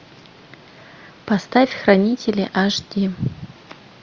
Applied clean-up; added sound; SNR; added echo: none; none; none; none.